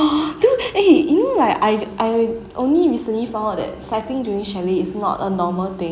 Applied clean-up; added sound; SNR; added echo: none; none; none; none.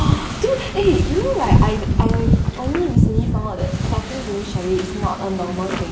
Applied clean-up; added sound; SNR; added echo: none; Wind / Ocean; -3 dB; reverberation time 0.2 s.